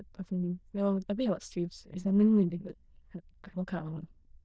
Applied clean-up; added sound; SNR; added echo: neural diffusion model UNIVERSE++.